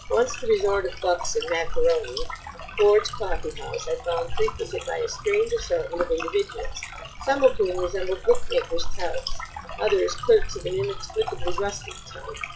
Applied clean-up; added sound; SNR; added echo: classical method log-MMSE.